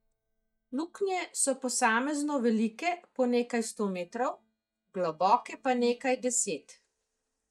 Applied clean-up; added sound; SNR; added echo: neural mask model DeepFilterNet 3.